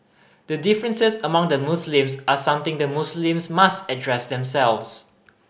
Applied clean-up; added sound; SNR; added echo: none; none; none; none.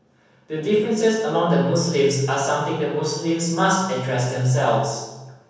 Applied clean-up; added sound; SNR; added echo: none; none; none; reverberation time 1.1 s.